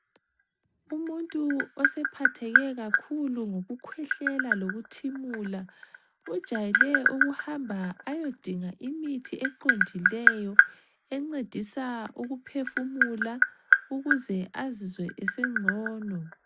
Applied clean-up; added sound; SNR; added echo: none; Tap; -3 dB; none.